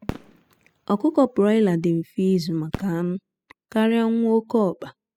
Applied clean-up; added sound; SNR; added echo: classical method spectral subtraction.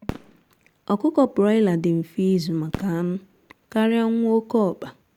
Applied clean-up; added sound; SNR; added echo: none; Fireworks; 18 dB; none.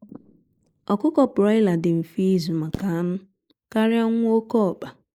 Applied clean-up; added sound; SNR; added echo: neural mask model Resemble Enhance denoiser.